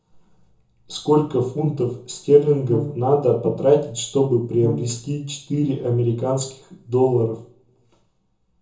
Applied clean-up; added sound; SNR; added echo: none; Brass instrument; 9 dB; reverberation time 0.6 s.